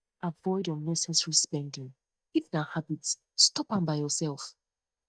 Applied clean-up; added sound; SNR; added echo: neural mask model DeepFilterNet 3.